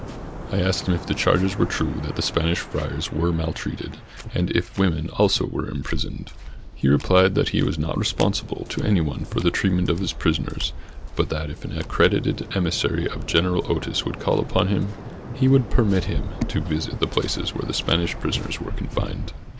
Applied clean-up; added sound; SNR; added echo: none; Waves, surf; 10 dB; none.